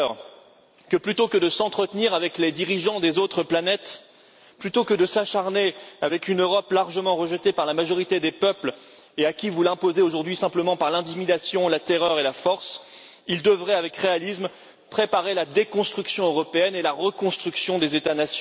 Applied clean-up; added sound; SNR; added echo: none; none; none; none.